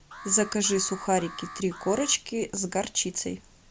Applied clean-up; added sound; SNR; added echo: none; Alarm; 17 dB; none.